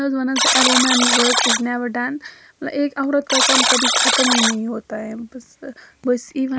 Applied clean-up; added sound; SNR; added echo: none; Alarm; -2 dB; none.